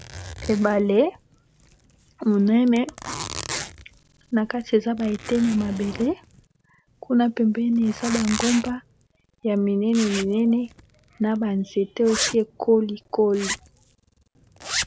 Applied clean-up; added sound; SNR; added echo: none; Zipper (clothing); 12 dB; none.